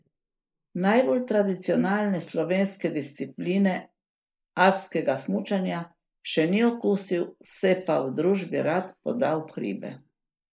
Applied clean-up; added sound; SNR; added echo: neural mask model Resemble Enhance denoiser.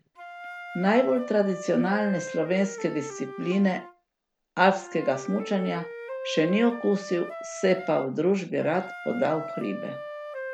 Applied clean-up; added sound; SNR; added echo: none; Wind instrument, woodwind instrument; 11 dB; none.